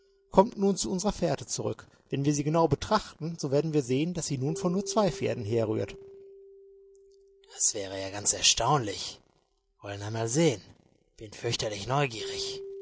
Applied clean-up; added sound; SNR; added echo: none; Keyboard (musical); 18 dB; none.